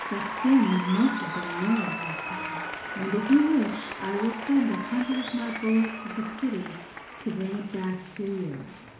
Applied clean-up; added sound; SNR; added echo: none; Applause; 8 dB; reverberation time 0.7 s.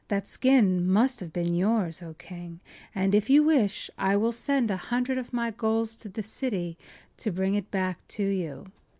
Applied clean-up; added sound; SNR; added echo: none; none; none; none.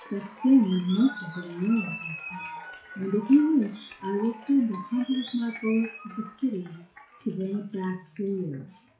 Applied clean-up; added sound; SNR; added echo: classical method WPE with log-MMSE.